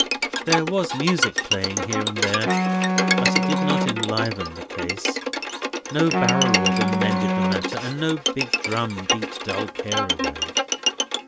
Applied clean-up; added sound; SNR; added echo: none; Bowed string instrument + Wind instrument, woodwind instrument; -4 dB; none.